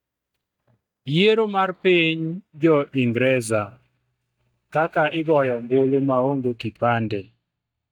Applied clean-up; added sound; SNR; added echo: neural mask model DeepFilterNet 3.